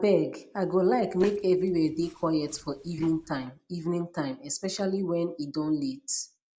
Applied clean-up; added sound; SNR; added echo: neural mask model Resemble Enhance denoiser.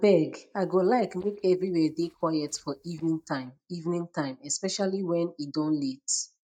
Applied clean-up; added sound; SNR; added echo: neural mask model DeepFilterNet 3.